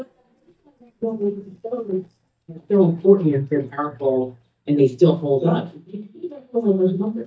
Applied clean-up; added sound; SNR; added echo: neural mask model DeepFilterNet 3.